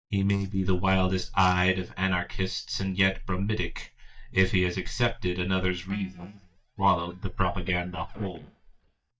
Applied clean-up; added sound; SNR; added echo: neural mask model DeepFilterNet 3.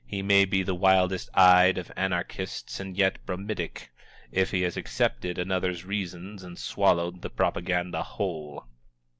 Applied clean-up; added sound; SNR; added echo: none; none; none; none.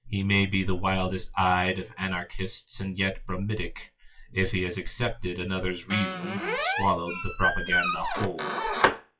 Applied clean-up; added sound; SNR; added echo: classical method WPE with log-MMSE.